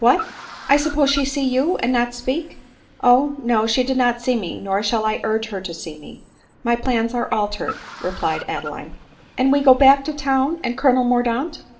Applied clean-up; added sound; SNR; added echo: none; Car; 20 dB; reverberation time 1.7 s.